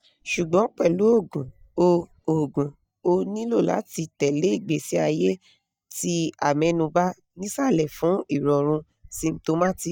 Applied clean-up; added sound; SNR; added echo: neural mask model DeepFilterNet 3.